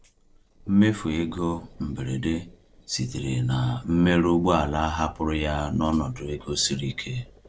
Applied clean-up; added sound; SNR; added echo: neural separator model SepFormer DNS4.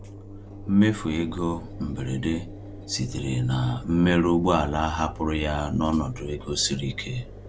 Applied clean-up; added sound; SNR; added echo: none; Engine; 14 dB; none.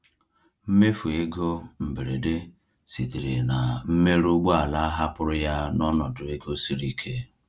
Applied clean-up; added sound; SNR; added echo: none; none; none; none.